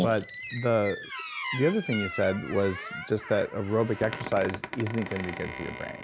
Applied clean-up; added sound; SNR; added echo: none; Squeak; 9 dB; none.